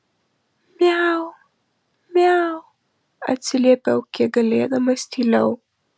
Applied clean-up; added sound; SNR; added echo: none; none; none; none.